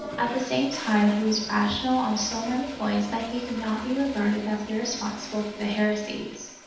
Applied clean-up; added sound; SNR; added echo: none; Toilet flush; 13 dB; reverberation time 0.8 s.